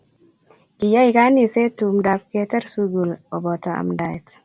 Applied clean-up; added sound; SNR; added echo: none; none; none; none.